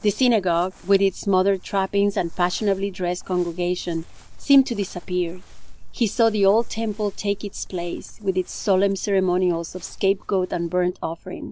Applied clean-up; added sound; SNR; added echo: none; Crumpling, crinkling; 14 dB; none.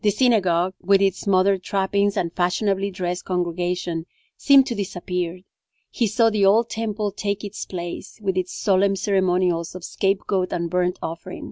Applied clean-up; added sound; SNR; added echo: none; none; none; none.